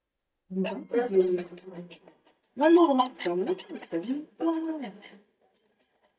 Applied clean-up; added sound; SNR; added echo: neural mask model DeepFilterNet 3.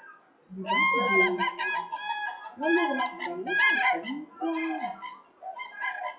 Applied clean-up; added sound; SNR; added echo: classical method WPE with log-MMSE.